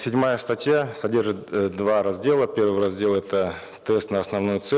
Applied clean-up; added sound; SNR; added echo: none; none; none; none.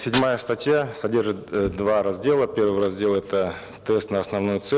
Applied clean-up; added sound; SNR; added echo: none; Fire + Sliding door; 17 dB; none.